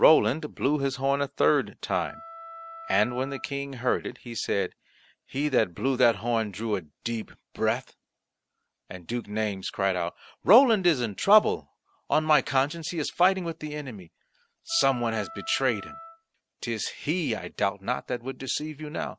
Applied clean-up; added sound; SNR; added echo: none; Wind instrument, woodwind instrument; 16 dB; none.